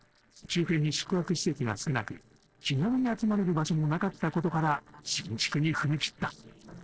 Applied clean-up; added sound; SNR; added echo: neural separator model SepFormer DNS4.